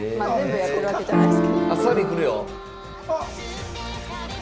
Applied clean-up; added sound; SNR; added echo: none; Piano; -2 dB; none.